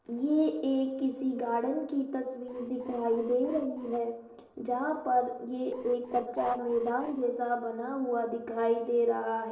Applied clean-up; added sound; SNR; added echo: neural separator model SepFormer DNS4.